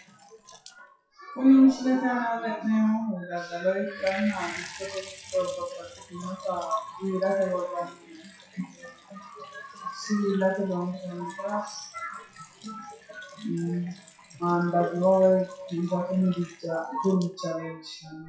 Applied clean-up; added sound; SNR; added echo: classical method WPE with log-MMSE.